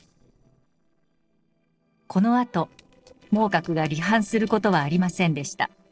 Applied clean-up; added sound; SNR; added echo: neural separator model SepFormer DNS4.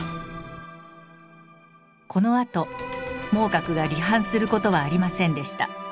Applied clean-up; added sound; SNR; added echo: none; Computer keyboard; 18 dB; none.